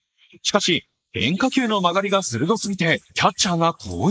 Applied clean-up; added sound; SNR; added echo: neural mask model Resemble Enhance denoiser.